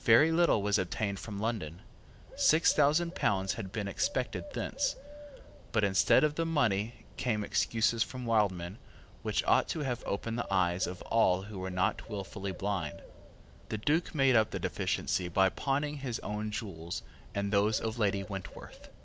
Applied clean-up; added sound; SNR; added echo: none; Bird; 18 dB; none.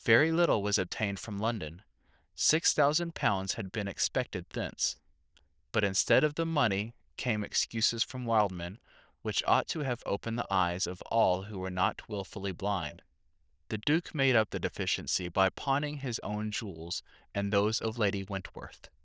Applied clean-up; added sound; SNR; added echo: neural diffusion model UNIVERSE++.